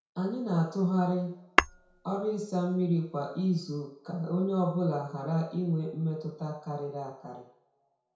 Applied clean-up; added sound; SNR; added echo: none; Tap / Hammer; 2 dB; reverberation time 0.6 s.